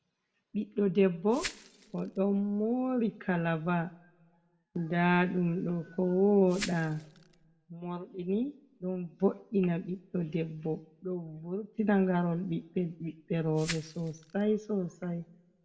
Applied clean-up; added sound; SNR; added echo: none; Glass; 14 dB; reverberation time 0.6 s.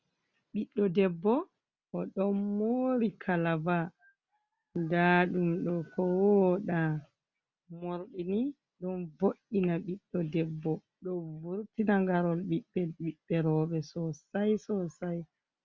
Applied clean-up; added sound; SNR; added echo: none; none; none; none.